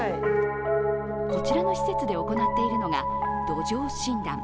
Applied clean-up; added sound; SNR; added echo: none; Piano; -5 dB; none.